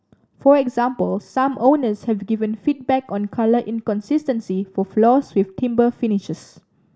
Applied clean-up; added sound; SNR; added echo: none; none; none; none.